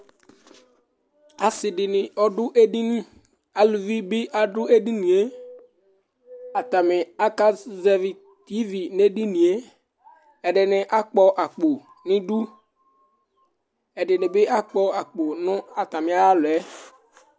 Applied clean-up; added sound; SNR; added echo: none; none; none; none.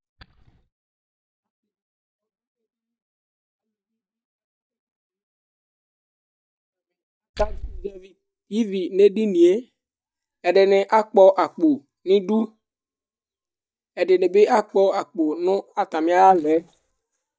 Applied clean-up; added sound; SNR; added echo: neural mask model DeepFilterNet 3.